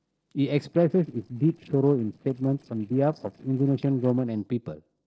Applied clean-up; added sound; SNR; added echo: neural separator model SepFormer DNS4.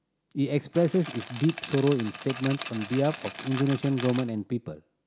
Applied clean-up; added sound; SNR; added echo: none; Rattle; 2 dB; none.